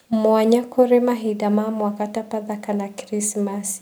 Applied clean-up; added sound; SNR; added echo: none; none; none; none.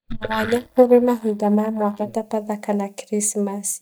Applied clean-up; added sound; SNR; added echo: neural mask model DeepFilterNet 3.